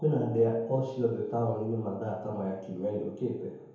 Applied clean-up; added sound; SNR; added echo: none; none; none; reverberation time 0.9 s.